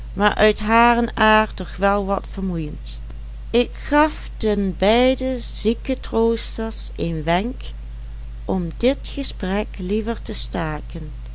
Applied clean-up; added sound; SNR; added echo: none; none; none; none.